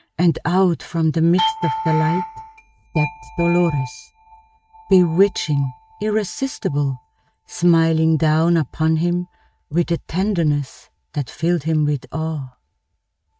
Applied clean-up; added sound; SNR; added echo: neural mask model RNNoise.